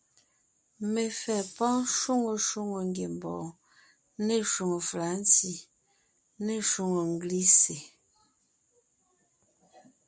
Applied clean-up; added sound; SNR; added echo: none; none; none; none.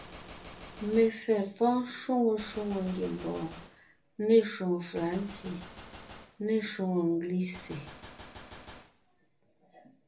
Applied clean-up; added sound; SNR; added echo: none; Gunshot, gunfire; 19 dB; reverberation time 0.3 s.